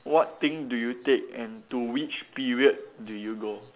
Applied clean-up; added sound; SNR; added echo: none; none; none; none.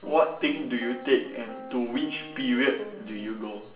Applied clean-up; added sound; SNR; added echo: none; Piano; 15 dB; reverberation time 0.7 s.